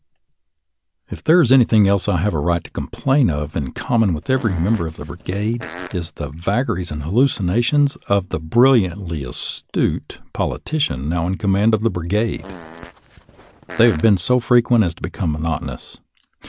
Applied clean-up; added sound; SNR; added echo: none; Fart; 16 dB; none.